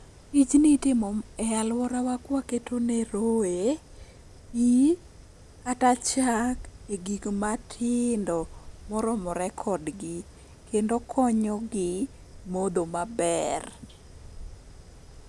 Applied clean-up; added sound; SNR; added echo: none; Wind + Fire; 19 dB; none.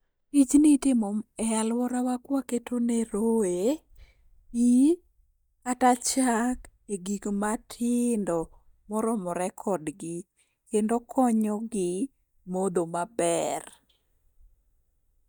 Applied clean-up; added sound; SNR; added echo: neural mask model DeepFilterNet 3.